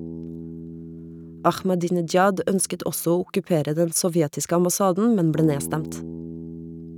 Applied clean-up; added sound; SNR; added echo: neural mask model RNNoise.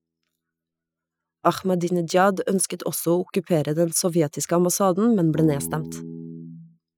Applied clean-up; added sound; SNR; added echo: classical method Wiener filter.